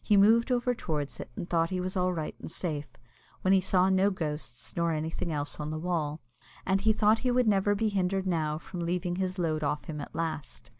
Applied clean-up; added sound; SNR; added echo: none; none; none; none.